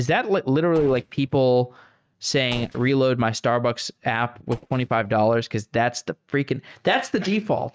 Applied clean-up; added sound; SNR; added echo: neural mask model RNNoise.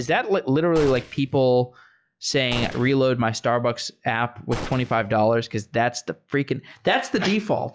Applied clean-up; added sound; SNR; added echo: classical method log-MMSE.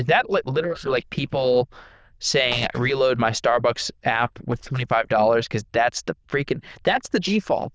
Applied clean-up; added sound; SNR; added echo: neural diffusion model UNIVERSE++.